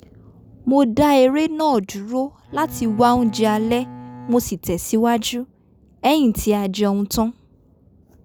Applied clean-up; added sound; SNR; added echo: none; Bowed string instrument; 16 dB; none.